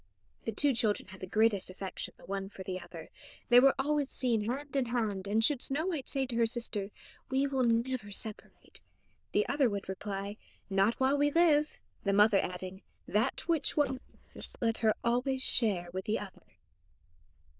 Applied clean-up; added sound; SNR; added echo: neural diffusion model UNIVERSE++.